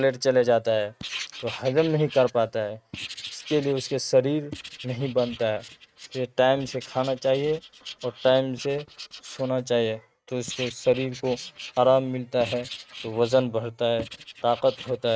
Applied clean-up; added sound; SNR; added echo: neural mask model RNNoise.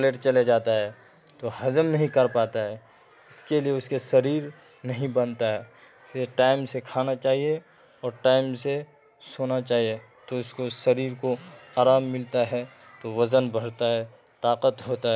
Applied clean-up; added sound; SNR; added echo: none; none; none; none.